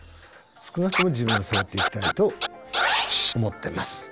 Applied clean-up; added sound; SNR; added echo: none; Scratching (performance technique); -3 dB; none.